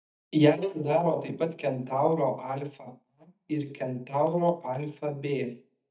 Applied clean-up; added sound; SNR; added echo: neural mask model DeepFilterNet 3.